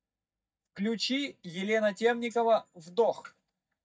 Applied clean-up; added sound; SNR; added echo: neural mask model DeepFilterNet 3.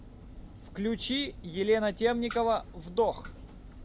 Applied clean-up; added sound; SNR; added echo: none; none; none; none.